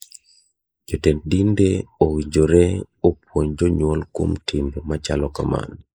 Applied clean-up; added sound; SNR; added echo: neural mask model Resemble Enhance denoiser.